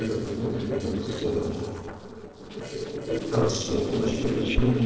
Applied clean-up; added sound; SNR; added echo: neural separator model SepFormer DNS4.